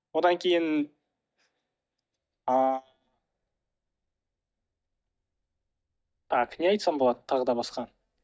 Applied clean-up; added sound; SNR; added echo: neural mask model DeepFilterNet 3.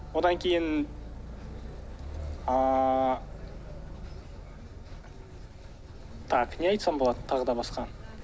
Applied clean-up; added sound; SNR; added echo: none; Motor vehicle (road); 11 dB; none.